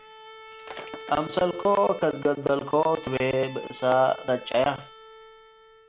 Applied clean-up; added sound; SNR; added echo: none; Bowed string instrument + Shatter; 17 dB; none.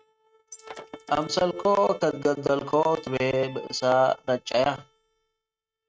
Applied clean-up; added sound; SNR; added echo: neural mask model RNNoise.